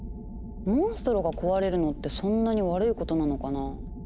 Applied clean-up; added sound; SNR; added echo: none; none; none; none.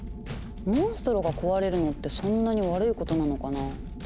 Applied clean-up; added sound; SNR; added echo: none; Tools; 15 dB; none.